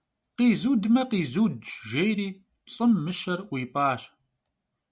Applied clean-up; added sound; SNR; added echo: none; none; none; none.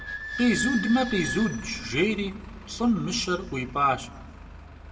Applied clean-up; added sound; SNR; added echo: none; Squeak / Idling; 10 dB; reverberation time 1.1 s.